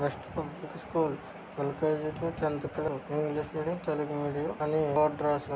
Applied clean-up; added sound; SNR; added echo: none; none; none; none.